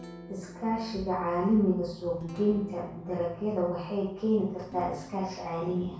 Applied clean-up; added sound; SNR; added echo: none; Guitar; 18 dB; reverberation time 0.6 s.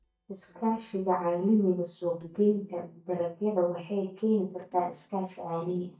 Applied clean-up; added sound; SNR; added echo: neural mask model DeepFilterNet 3.